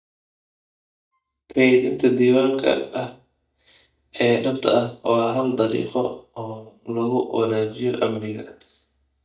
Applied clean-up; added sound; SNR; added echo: neural mask model DeepFilterNet 3.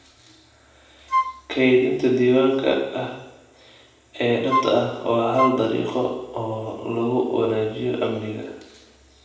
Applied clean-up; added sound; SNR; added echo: none; Wind instrument, woodwind instrument; 2 dB; reverberation time 0.8 s.